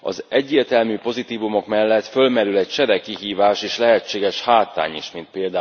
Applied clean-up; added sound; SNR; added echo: none; none; none; none.